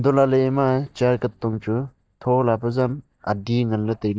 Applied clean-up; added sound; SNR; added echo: neural mask model DeepFilterNet 3.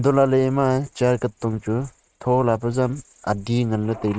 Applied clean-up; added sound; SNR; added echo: neural mask model RNNoise.